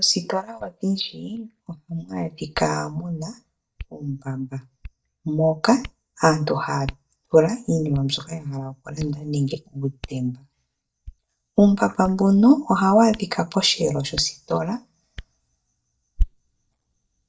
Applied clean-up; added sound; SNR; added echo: neural mask model DeepFilterNet 3.